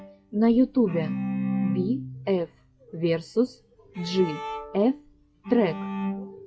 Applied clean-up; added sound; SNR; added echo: classical method log-MMSE.